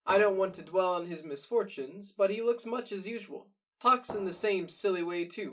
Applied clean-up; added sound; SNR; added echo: none; Fireworks; 17 dB; reverberation time 0.2 s.